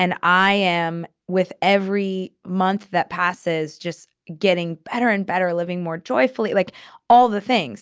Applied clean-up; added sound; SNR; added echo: none; none; none; none.